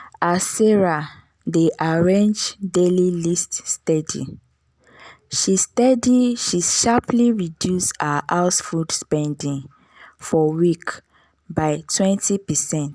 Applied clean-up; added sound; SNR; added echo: none; none; none; none.